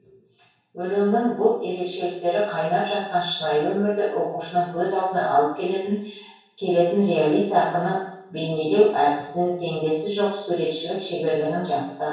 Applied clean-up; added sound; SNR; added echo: none; none; none; reverberation time 0.7 s.